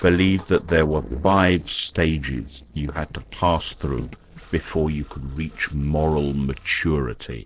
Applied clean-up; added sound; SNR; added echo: neural separator model SepFormer DNS4.